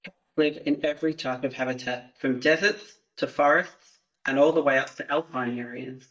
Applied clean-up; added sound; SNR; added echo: neural mask model DeepFilterNet 3.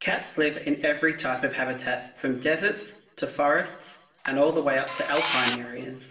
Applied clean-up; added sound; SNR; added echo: none; Camera; 1 dB; reverberation time 0.9 s.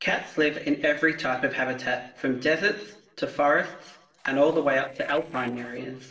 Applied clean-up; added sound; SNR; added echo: neural separator model SepFormer DNS4.